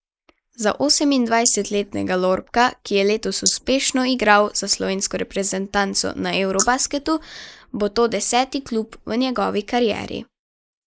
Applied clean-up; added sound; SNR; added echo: neural mask model Resemble Enhance denoiser.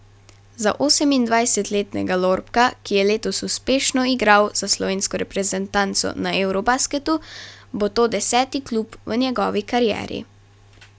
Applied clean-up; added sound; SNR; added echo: none; none; none; none.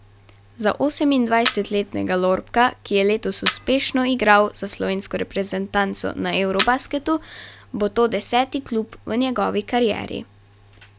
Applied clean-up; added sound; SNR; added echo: none; Camera; 7 dB; none.